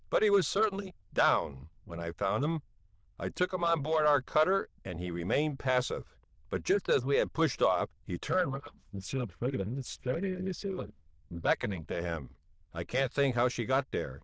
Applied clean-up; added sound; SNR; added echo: neural diffusion model UNIVERSE++.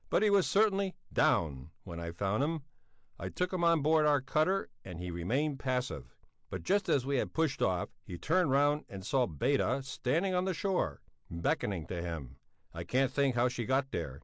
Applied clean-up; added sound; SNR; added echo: none; none; none; none.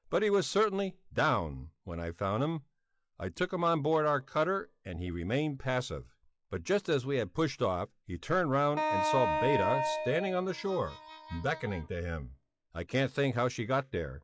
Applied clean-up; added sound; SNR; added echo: classical method log-MMSE.